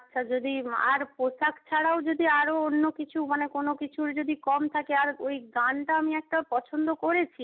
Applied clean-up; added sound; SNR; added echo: none; none; none; none.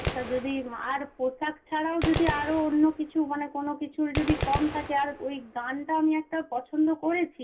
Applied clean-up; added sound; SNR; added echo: none; Gunshot, gunfire; 9 dB; reverberation time 0.2 s.